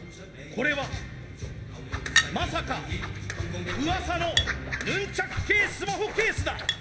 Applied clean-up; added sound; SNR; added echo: none; Chink, clink; 6 dB; reverberation time 1.2 s.